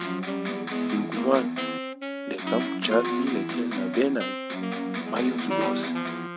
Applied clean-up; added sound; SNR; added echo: none; Wind instrument, woodwind instrument + Electric guitar; 0 dB; none.